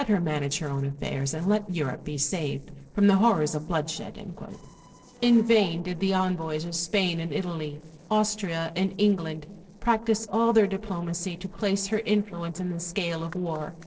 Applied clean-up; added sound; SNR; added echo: neural separator model SepFormer DNS4.